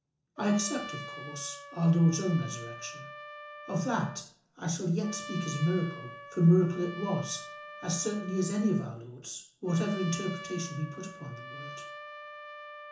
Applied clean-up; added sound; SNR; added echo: none; Trumpet; 13 dB; reverberation time 0.7 s.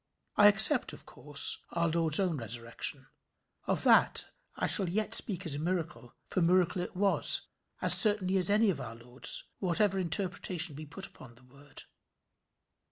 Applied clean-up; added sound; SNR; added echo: none; none; none; none.